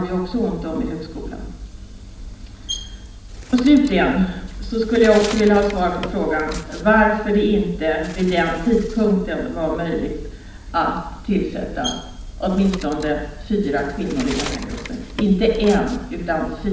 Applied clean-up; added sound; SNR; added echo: none; Bird; 17 dB; reverberation time 0.8 s.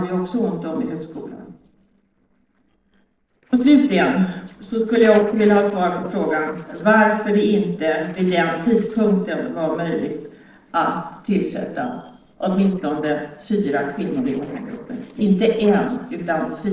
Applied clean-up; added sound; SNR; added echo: neural separator model SepFormer DNS4.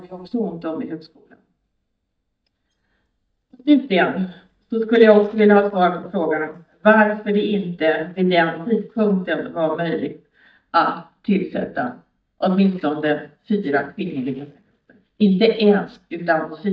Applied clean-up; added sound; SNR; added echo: neural mask model DeepFilterNet 3.